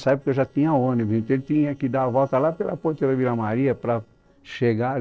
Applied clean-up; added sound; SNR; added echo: neural separator model SepFormer DNS4.